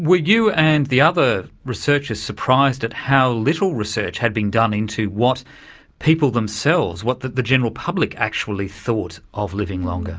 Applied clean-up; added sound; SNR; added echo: none; none; none; none.